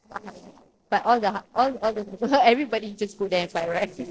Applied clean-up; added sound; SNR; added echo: neural separator model SepFormer DNS4.